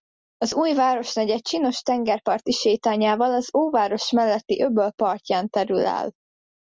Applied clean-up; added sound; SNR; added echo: none; none; none; none.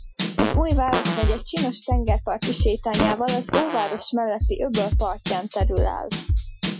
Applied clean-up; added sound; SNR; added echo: classical method Wiener filter.